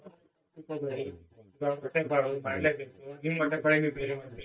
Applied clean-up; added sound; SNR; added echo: neural mask model DeepFilterNet 3.